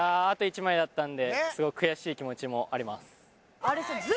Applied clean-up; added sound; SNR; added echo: none; none; none; none.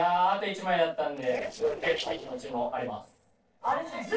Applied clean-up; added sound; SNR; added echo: neural separator model SepFormer DNS4.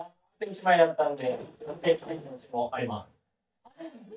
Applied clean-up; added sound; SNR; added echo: neural mask model DeepFilterNet 3.